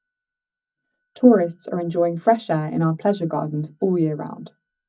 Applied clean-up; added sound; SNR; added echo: neural mask model DeepFilterNet 3.